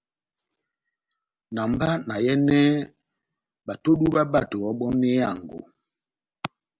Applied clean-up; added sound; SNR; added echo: none; none; none; none.